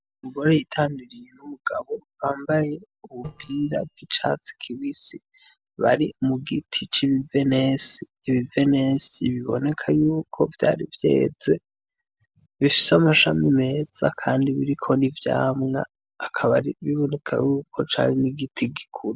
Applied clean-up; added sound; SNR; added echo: neural separator model SepFormer DNS4.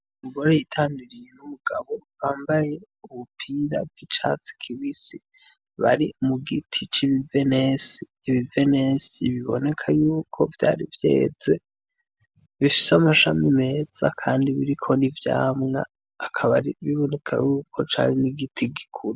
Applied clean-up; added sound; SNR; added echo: none; none; none; none.